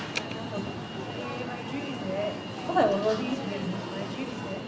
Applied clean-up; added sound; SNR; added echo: none; Alarm; 4 dB; reverberation time 1.0 s.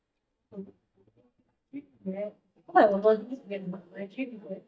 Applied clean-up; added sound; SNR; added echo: neural mask model DeepFilterNet 3.